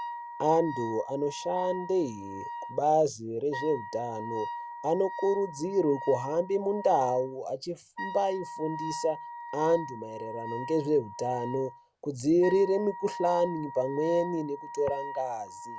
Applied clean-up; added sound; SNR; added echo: none; Wind instrument, woodwind instrument; 10 dB; none.